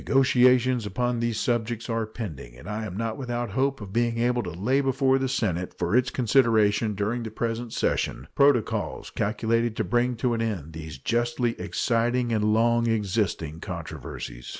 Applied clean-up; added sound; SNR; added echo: none; none; none; none.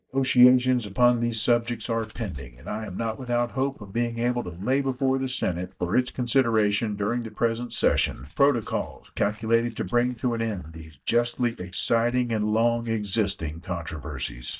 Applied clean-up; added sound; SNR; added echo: neural mask model DeepFilterNet 3.